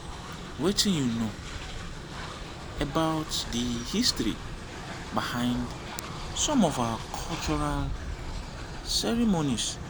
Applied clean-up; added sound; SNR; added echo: none; Train; 6 dB; none.